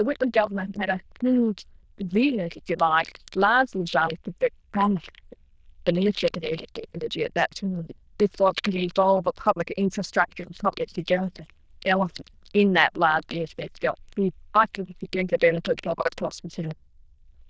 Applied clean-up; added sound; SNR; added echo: neural diffusion model UNIVERSE++.